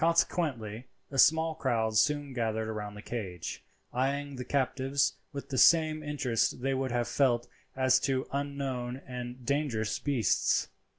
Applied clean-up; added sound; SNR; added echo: none; none; none; none.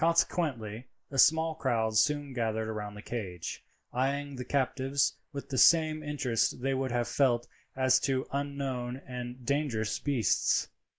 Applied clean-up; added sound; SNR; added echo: neural mask model Resemble Enhance denoiser.